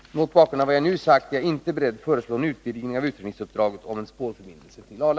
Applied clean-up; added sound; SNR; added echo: none; none; none; none.